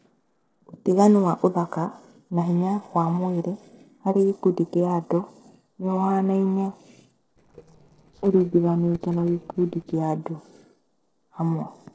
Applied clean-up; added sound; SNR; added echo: neural separator model SepFormer DNS4.